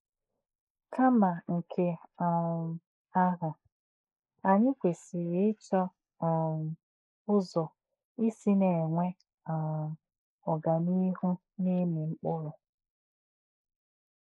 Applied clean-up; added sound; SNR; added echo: neural mask model Resemble Enhance denoiser.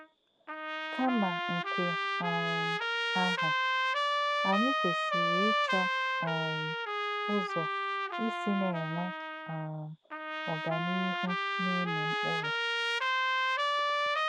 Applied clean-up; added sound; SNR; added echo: none; Trumpet; -5 dB; none.